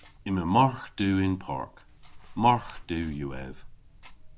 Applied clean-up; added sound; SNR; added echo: none; Tick-tock; 17 dB; none.